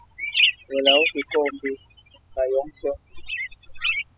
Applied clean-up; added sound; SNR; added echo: classical method spectral subtraction.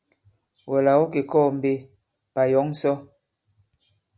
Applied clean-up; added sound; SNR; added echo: none; none; none; none.